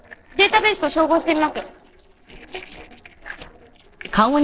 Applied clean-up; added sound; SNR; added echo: neural separator model SepFormer DNS4.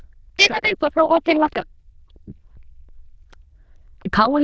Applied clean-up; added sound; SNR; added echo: neural diffusion model UNIVERSE++.